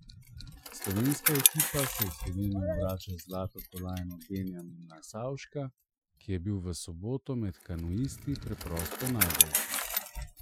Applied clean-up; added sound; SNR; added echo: classical method Wiener filter.